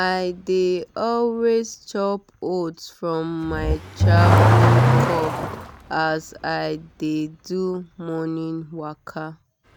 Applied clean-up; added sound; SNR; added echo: none; Accelerating, revving, vroom / Car; -2 dB; none.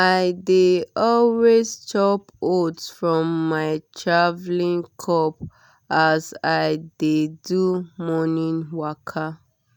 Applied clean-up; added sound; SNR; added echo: none; none; none; none.